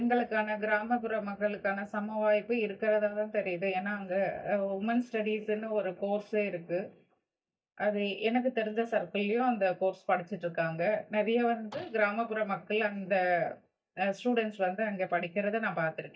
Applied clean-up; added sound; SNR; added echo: neural mask model DeepFilterNet 3.